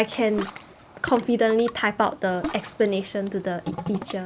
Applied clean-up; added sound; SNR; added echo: none; Ocean; 13 dB; none.